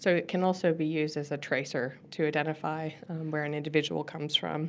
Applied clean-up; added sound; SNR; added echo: none; none; none; none.